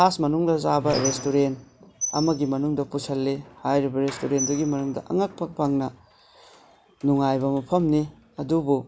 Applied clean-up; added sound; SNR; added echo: none; Squeak; 14 dB; none.